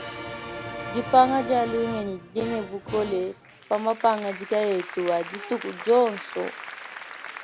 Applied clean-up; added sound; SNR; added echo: none; Applause; 12 dB; none.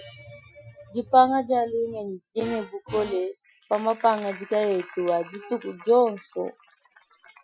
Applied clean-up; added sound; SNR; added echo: classical method Wiener filter.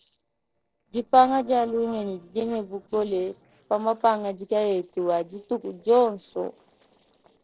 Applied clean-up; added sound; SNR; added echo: neural separator model SepFormer DNS4.